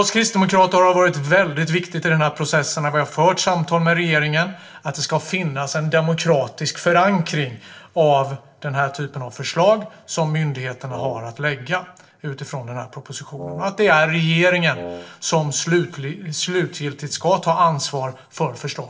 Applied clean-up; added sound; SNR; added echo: neural separator model SepFormer DNS4.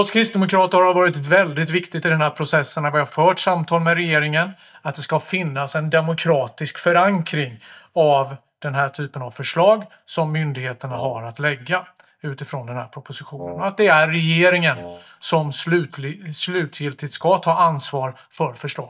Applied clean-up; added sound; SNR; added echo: neural mask model DeepFilterNet 3.